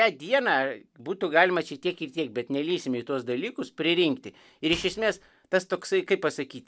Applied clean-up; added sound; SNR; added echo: none; Microwave oven; 18 dB; none.